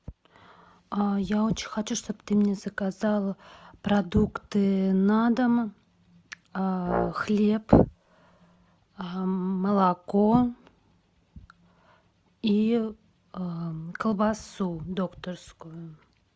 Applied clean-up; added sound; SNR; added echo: none; Brass instrument; 8 dB; none.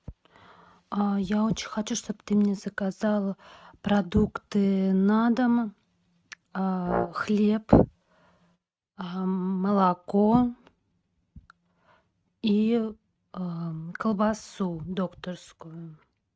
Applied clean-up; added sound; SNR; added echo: neural mask model RNNoise.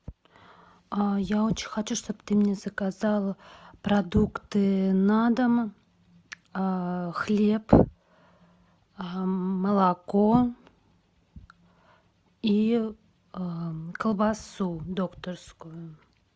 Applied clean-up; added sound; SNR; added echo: none; none; none; none.